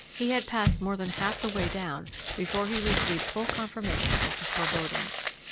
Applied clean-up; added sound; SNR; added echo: none; Crumpling, crinkling; -2 dB; none.